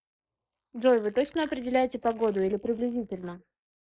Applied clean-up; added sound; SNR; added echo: neural mask model Resemble Enhance denoiser.